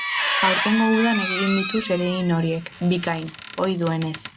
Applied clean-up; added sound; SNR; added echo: none; Squeak; 3 dB; none.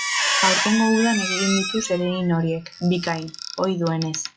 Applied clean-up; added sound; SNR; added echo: classical method log-MMSE.